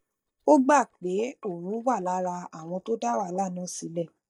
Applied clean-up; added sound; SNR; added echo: neural mask model DeepFilterNet 3.